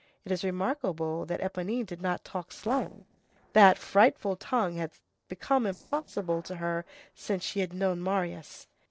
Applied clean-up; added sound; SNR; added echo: neural separator model SepFormer DNS4.